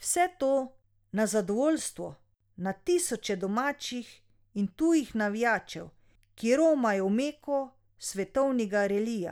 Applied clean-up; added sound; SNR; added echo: none; none; none; none.